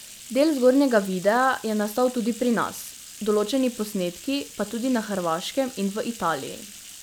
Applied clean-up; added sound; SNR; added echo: none; Bathtub (filling or washing); 18 dB; none.